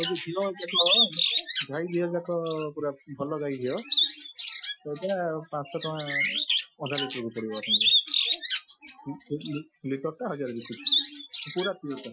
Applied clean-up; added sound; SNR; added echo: classical method Wiener filter.